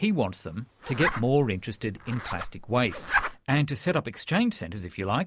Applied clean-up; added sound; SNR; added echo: none; Zipper (clothing); 5 dB; none.